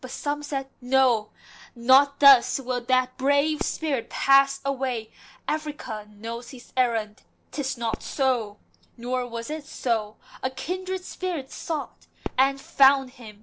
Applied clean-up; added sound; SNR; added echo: neural separator model SepFormer DNS4.